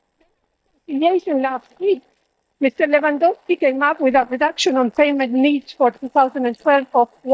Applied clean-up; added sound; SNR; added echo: neural mask model DeepFilterNet 3.